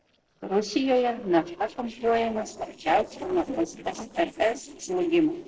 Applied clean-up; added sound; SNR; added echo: neural separator model SepFormer DNS4.